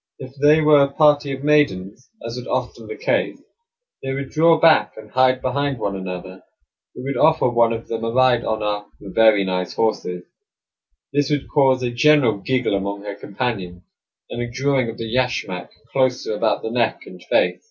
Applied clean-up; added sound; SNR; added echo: none; none; none; none.